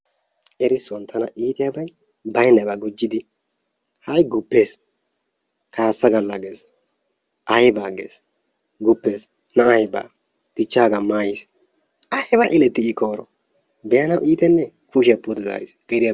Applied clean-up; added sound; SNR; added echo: none; none; none; none.